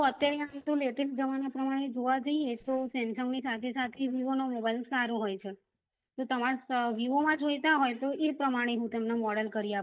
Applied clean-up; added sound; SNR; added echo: neural mask model DeepFilterNet 3.